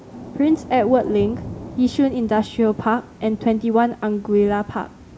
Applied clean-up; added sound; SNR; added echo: none; Thunder / Rain; 16 dB; none.